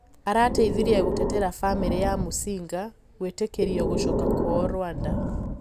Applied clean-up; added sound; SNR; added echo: none; Breathing; 1 dB; none.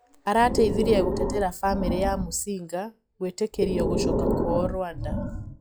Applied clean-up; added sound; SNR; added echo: classical method log-MMSE.